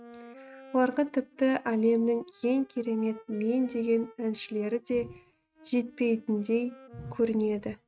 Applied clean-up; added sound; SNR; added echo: neural mask model RNNoise.